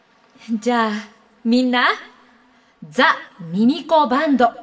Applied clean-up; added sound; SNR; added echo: none; none; none; reverberation time 1.2 s.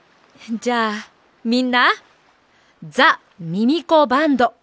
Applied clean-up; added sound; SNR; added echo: none; none; none; none.